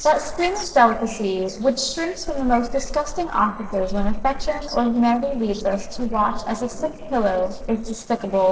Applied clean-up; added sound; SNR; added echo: neural separator model SepFormer DNS4.